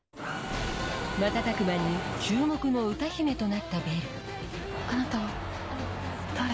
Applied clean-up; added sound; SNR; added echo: none; Mechanisms; 4 dB; none.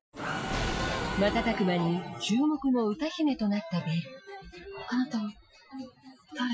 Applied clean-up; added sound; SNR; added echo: classical method Wiener filter.